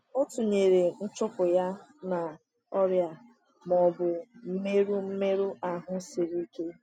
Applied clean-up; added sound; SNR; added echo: none; none; none; none.